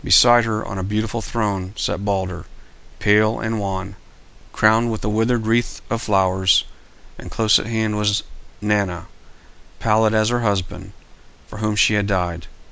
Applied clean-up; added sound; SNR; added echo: none; none; none; none.